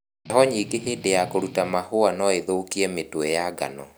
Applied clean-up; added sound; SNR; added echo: none; Strum; 17 dB; none.